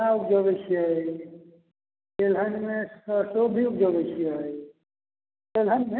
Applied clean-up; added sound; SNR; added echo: none; none; none; none.